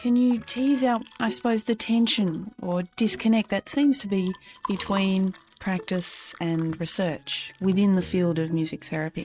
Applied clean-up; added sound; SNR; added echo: neural mask model RNNoise.